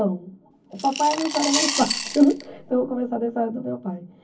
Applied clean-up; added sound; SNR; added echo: none; Coin (dropping) / Glass; 5 dB; reverberation time 0.3 s.